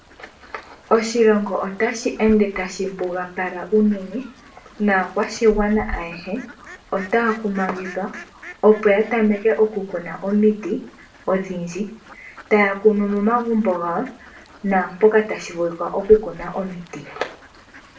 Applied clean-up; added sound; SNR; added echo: none; Fowl; 19 dB; reverberation time 0.3 s.